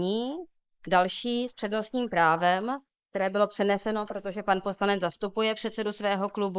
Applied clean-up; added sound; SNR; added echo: neural mask model Resemble Enhance denoiser.